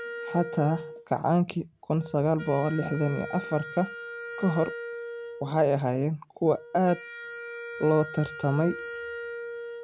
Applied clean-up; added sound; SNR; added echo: none; Wind instrument, woodwind instrument; 11 dB; none.